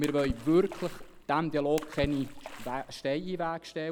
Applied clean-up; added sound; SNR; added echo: none; Water / Splash, splatter; 11 dB; none.